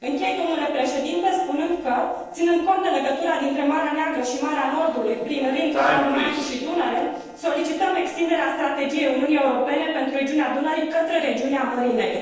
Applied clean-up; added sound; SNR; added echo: neural separator model SepFormer DNS4.